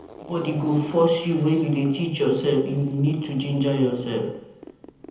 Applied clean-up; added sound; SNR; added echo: none; Zipper (clothing); 19 dB; reverberation time 0.8 s.